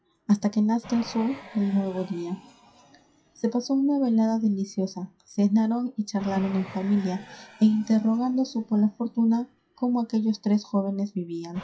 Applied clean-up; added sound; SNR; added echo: classical method WPE with log-MMSE.